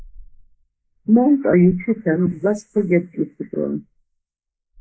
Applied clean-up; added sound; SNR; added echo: neural mask model Resemble Enhance denoiser.